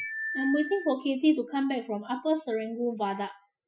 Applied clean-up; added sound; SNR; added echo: classical method Wiener filter.